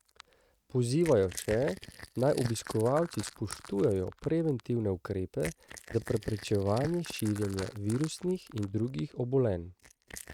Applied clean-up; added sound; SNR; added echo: neural mask model RNNoise.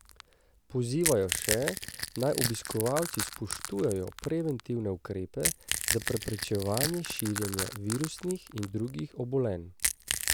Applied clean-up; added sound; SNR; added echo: none; Crack / Crushing; 4 dB; none.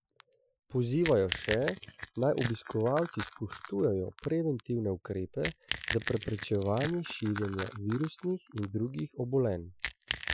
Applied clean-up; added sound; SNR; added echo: classical method Wiener filter.